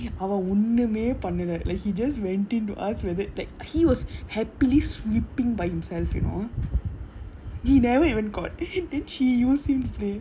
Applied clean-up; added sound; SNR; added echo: none; none; none; none.